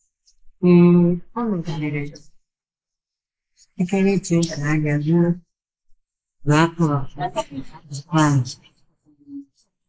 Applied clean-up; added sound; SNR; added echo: neural mask model Resemble Enhance denoiser.